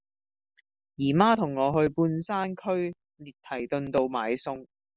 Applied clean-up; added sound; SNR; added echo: none; none; none; none.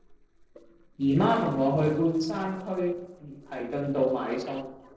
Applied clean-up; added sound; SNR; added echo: neural separator model SepFormer DNS4.